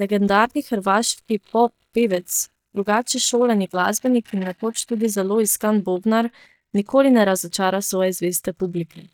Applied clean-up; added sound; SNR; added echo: neural mask model DeepFilterNet 3.